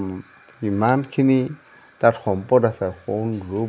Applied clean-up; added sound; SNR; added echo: none; none; none; none.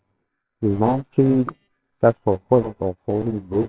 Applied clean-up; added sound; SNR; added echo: neural separator model SepFormer WHAMR!.